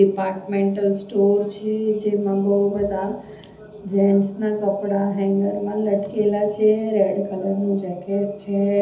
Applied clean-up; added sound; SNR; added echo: none; none; none; reverberation time 1.2 s.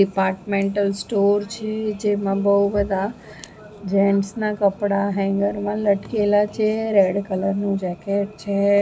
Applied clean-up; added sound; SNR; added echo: none; none; none; none.